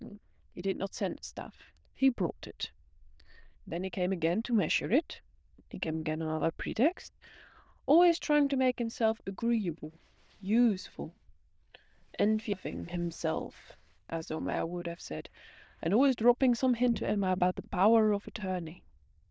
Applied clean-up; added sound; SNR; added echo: neural diffusion model UNIVERSE++.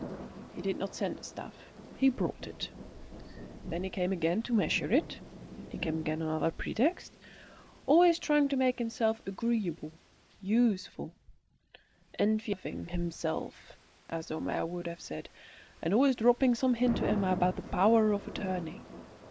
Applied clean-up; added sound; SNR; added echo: none; Thunder / Rain; 14 dB; none.